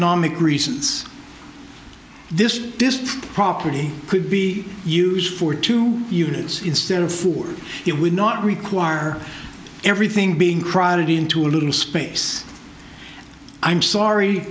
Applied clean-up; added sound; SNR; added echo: none; none; none; none.